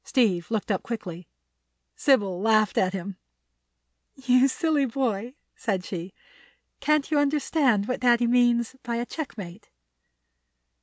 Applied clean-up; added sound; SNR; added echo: none; none; none; none.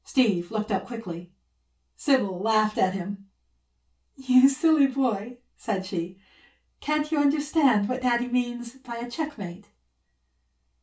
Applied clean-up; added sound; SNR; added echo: none; none; none; reverberation time 0.3 s.